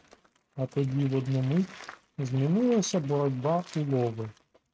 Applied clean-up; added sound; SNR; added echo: neural mask model RNNoise.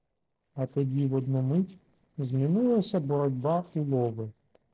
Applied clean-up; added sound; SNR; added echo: neural separator model SepFormer DNS4.